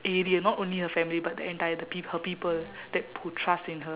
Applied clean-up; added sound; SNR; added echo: none; none; none; none.